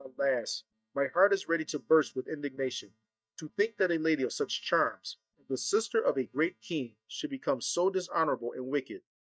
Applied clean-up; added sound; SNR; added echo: neural mask model DeepFilterNet 3.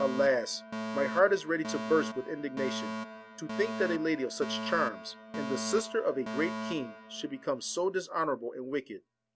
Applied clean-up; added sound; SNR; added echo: none; Alarm; 8 dB; none.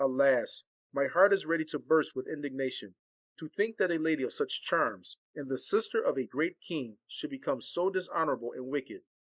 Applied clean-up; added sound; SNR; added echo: neural mask model Resemble Enhance denoiser.